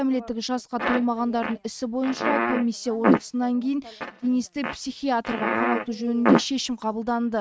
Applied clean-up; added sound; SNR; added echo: neural mask model RNNoise.